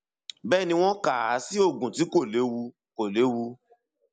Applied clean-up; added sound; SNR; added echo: none; none; none; none.